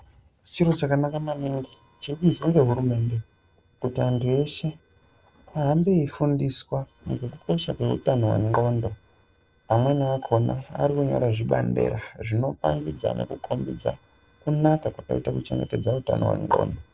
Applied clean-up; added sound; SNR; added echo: neural separator model SepFormer DNS4.